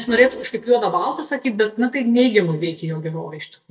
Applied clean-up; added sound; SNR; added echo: neural mask model DeepFilterNet 3.